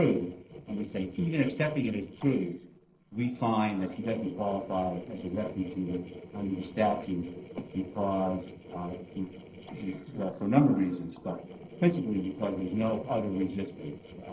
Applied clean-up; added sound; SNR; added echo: neural separator model SepFormer DNS4.